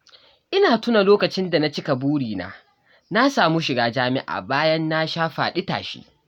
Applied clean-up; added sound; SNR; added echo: none; none; none; none.